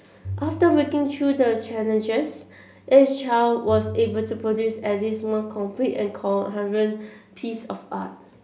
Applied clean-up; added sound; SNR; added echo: none; Bowed string instrument; 15 dB; none.